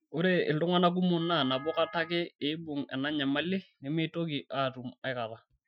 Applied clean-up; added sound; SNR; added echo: classical method Wiener filter.